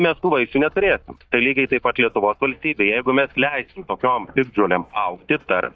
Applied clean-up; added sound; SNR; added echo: neural mask model DeepFilterNet 3.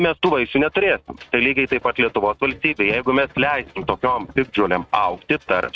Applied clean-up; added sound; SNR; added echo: neural mask model RNNoise.